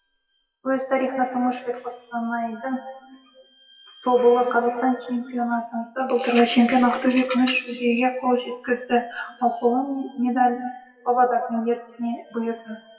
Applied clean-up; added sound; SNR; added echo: classical method WPE with log-MMSE.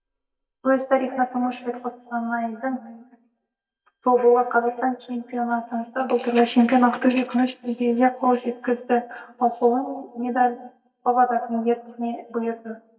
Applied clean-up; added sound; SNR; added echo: neural mask model DeepFilterNet 3.